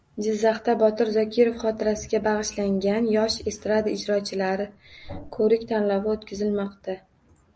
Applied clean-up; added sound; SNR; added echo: none; none; none; none.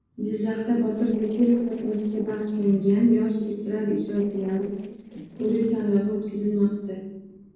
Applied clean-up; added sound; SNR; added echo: neural separator model SepFormer DNS4.